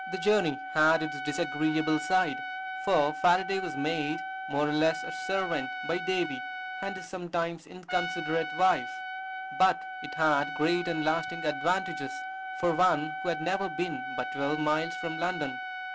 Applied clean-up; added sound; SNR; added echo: none; Trumpet; 7 dB; none.